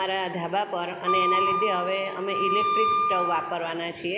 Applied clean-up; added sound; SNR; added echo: none; Wind instrument, woodwind instrument; -2 dB; none.